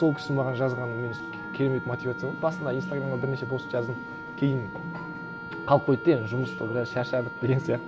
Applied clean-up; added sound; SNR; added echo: none; Wind instrument, woodwind instrument; 11 dB; none.